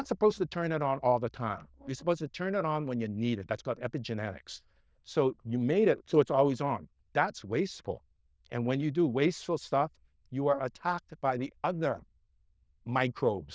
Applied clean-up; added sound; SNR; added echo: neural diffusion model UNIVERSE++.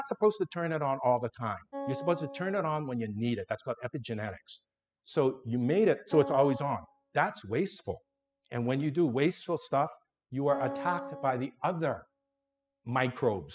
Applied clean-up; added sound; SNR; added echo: classical method spectral subtraction.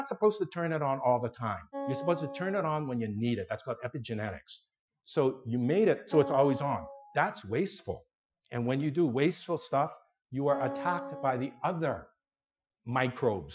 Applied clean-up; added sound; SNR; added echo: classical method Wiener filter.